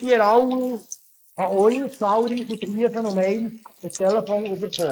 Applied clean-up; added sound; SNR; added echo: neural mask model Resemble Enhance denoiser.